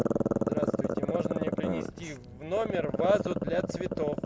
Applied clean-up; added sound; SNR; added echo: none; Growling; -2 dB; none.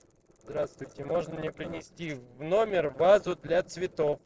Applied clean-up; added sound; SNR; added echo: neural separator model SepFormer DNS4.